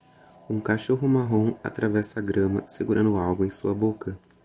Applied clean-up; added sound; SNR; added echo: none; none; none; none.